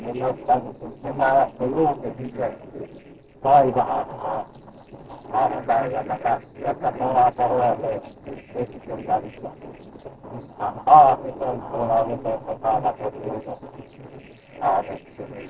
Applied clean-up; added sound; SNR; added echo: neural separator model SepFormer DNS4.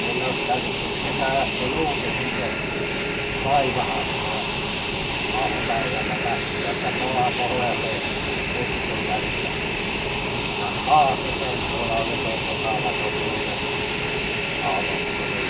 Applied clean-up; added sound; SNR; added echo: none; Fixed-wing aircraft, airplane; -4 dB; reverberation time 0.4 s.